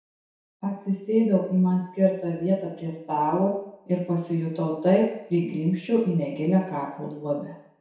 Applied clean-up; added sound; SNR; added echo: none; none; none; reverberation time 0.7 s.